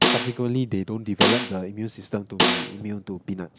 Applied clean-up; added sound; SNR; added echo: none; Snare drum; -2 dB; none.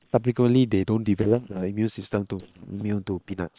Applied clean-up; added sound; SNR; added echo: neural separator model SepFormer WHAM!.